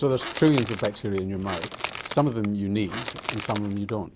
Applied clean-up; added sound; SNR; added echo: none; Crushing / Wood; 9 dB; none.